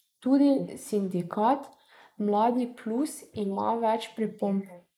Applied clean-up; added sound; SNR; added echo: neural mask model Resemble Enhance denoiser.